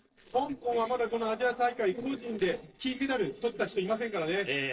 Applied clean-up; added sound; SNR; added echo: neural separator model SepFormer DNS4.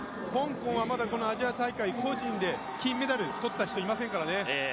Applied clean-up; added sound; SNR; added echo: none; none; none; none.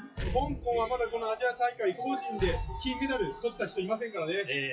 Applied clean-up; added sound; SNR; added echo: classical method WPE with log-MMSE.